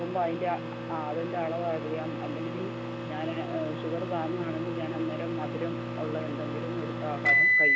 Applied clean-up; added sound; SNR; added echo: none; Microwave oven; -3 dB; none.